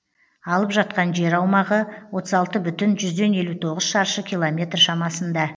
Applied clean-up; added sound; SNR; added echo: none; none; none; none.